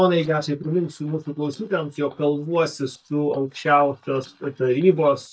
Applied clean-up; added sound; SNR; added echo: neural mask model DeepFilterNet 3.